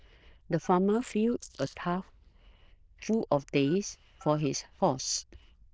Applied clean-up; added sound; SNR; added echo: neural diffusion model UNIVERSE++.